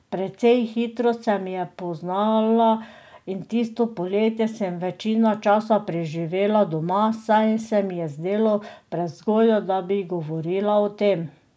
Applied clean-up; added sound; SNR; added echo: none; none; none; none.